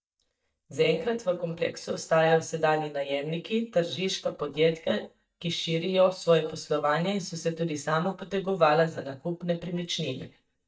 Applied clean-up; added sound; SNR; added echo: neural mask model DeepFilterNet 3.